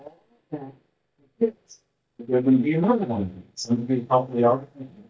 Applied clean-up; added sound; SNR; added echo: neural mask model DeepFilterNet 3.